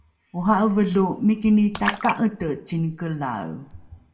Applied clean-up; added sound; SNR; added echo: none; Splash, splatter; 10 dB; reverberation time 0.6 s.